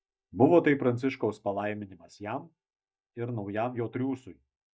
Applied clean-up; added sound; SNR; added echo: neural mask model DeepFilterNet 3.